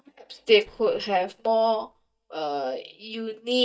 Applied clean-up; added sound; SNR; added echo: neural mask model DeepFilterNet 3.